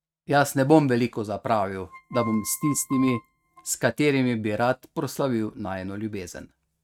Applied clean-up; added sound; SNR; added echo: neural mask model RNNoise.